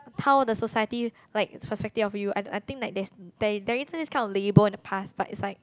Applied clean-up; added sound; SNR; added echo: none; none; none; none.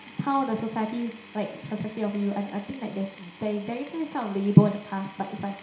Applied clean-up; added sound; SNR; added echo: none; Power tool; 18 dB; reverberation time 0.7 s.